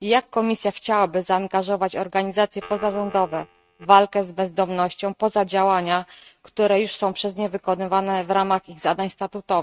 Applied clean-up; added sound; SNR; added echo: neural mask model RNNoise.